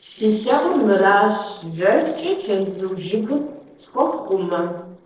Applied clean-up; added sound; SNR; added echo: neural separator model SepFormer DNS4.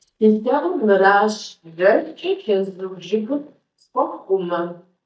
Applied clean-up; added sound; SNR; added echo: neural mask model DeepFilterNet 3.